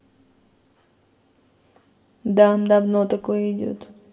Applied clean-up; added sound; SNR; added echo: none; none; none; reverberation time 1.4 s.